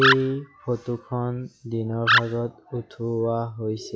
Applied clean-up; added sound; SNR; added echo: classical method log-MMSE.